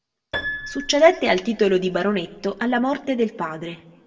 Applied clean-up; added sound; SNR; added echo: none; Piano; 14 dB; reverberation time 0.8 s.